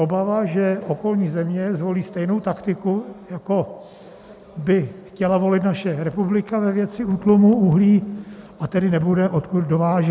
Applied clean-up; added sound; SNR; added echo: none; none; none; none.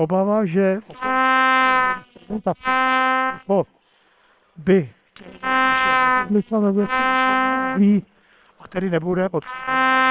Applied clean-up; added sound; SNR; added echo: neural separator model SepFormer WHAM!.